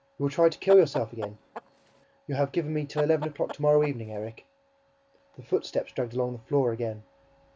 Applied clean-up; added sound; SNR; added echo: none; Chicken, rooster; 14 dB; none.